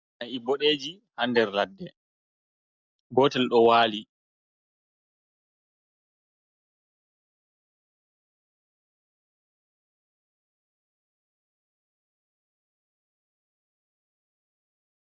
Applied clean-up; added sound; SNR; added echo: none; none; none; none.